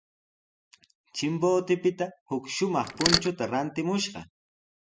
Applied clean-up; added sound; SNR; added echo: none; Mechanisms; -3 dB; none.